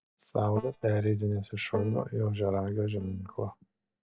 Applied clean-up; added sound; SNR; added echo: neural mask model DeepFilterNet 3.